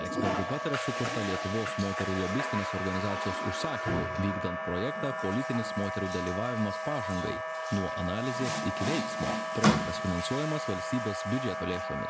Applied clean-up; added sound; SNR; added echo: none; Water tap, faucet + Wind instrument, woodwind instrument; -1 dB; none.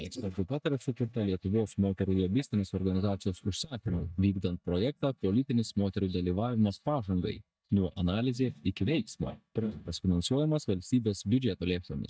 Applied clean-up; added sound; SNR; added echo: neural mask model DeepFilterNet 3.